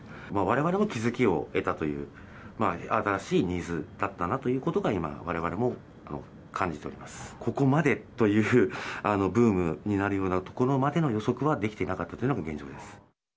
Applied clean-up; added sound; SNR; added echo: none; none; none; none.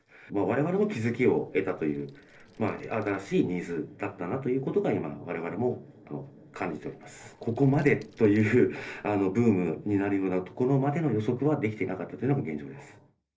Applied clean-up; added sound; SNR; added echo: neural separator model SepFormer DNS4.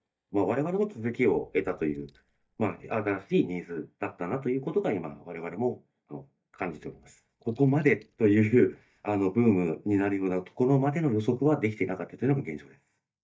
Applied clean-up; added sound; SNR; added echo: neural mask model DeepFilterNet 3.